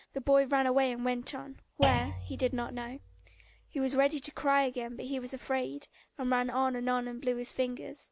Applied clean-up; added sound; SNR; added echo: none; Thump, thud; 9 dB; none.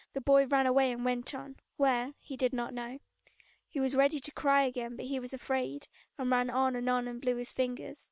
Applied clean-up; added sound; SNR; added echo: neural separator model SepFormer WHAM!.